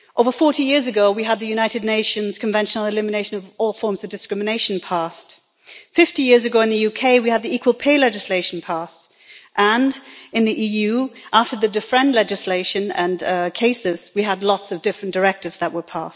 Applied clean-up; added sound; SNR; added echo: none; none; none; none.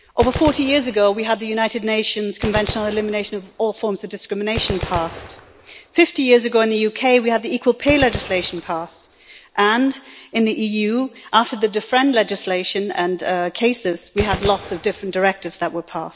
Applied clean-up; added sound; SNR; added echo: none; Gunshot, gunfire; 14 dB; none.